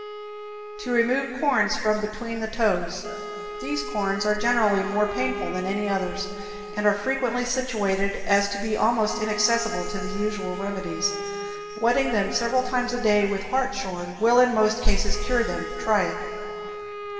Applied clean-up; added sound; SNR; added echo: none; Wind instrument, woodwind instrument; 12 dB; reverberation time 2.3 s.